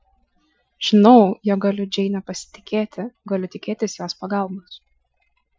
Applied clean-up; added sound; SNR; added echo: classical method Wiener filter.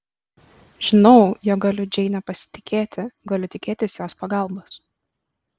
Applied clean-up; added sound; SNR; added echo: none; none; none; none.